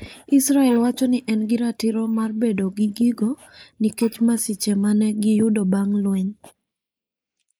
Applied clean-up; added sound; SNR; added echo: neural mask model Resemble Enhance denoiser.